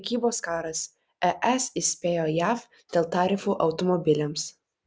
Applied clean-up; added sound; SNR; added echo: none; none; none; none.